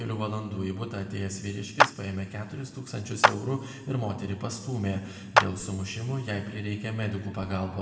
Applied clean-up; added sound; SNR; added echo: none; Clapping; -3 dB; reverberation time 1.6 s.